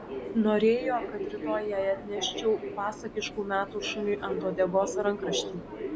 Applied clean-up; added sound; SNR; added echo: none; Subway, metro, underground; 7 dB; none.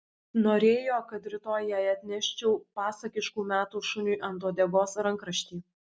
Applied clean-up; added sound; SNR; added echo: none; none; none; none.